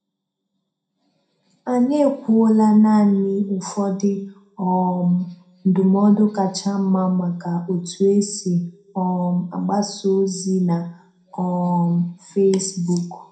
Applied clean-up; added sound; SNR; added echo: none; none; none; reverberation time 0.4 s.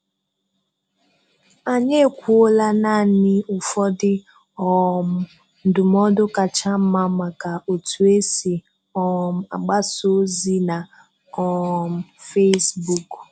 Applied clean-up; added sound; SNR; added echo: none; none; none; none.